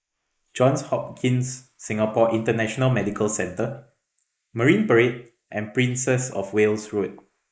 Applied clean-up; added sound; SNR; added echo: neural mask model Resemble Enhance denoiser.